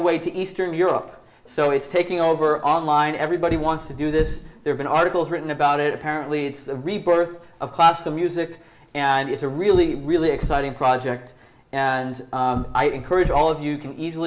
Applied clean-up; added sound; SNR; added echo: none; Car; 8 dB; reverberation time 0.6 s.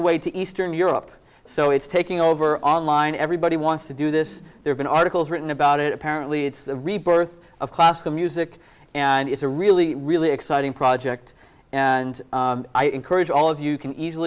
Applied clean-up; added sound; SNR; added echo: none; none; none; none.